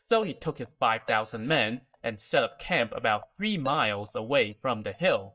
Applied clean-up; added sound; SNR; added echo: neural mask model DeepFilterNet 3.